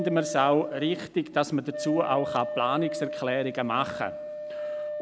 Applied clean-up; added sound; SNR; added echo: none; Wind instrument, woodwind instrument; 7 dB; none.